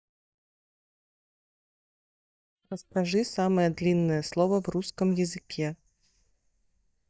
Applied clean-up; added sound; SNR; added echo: neural mask model DeepFilterNet 3.